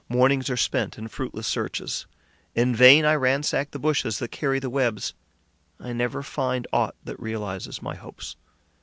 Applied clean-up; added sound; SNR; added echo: none; none; none; none.